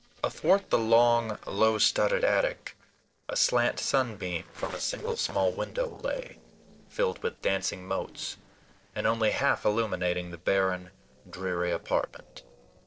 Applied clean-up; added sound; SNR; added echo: neural separator model SepFormer DNS4.